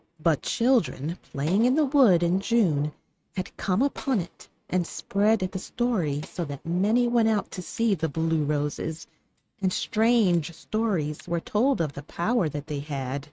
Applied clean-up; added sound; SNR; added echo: neural mask model RNNoise.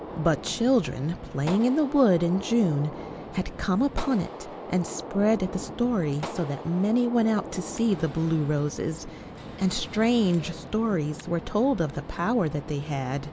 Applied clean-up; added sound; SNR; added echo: none; Gunshot, gunfire; 13 dB; none.